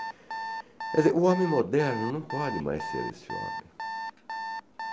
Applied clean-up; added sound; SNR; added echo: none; Alarm; 7 dB; none.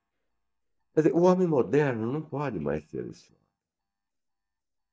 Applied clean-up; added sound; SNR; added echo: neural mask model DeepFilterNet 3.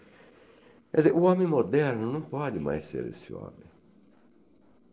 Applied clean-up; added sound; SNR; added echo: neural mask model Resemble Enhance denoiser.